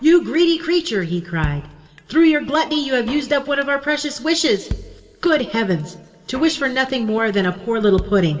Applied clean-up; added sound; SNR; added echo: none; Drum kit; 17 dB; reverberation time 1.6 s.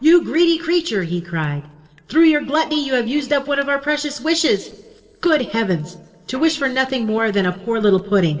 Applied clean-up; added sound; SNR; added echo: neural separator model SepFormer DNS4.